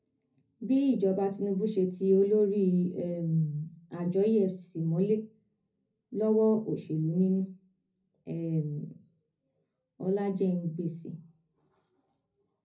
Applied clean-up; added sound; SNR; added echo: none; none; none; reverberation time 0.4 s.